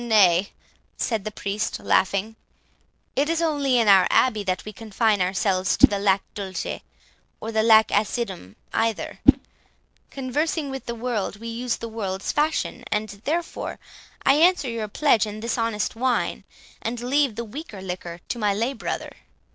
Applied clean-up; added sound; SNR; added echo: none; Whoosh, swoosh, swish; 1 dB; none.